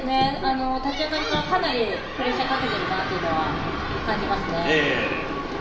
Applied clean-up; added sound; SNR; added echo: none; none; none; reverberation time 0.9 s.